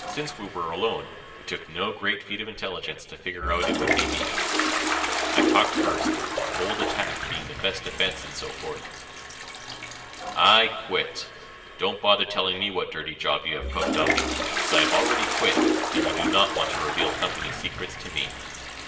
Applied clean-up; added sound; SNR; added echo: none; Toilet flush; 1 dB; reverberation time 2.0 s.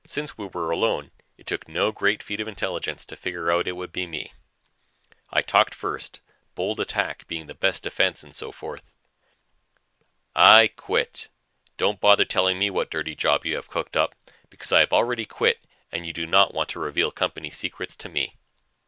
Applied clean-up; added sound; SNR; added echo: none; none; none; none.